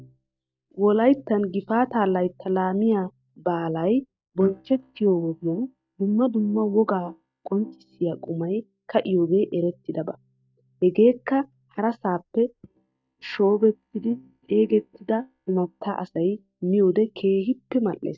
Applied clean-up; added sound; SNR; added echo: neural mask model DeepFilterNet 3.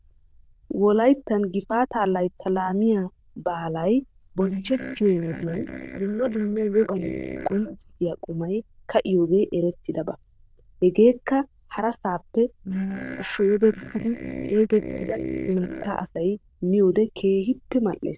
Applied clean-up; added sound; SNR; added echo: neural diffusion model UNIVERSE++.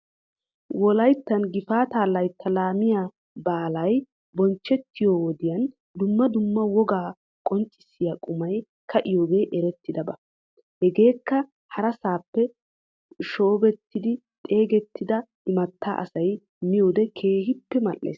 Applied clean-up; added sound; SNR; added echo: none; none; none; none.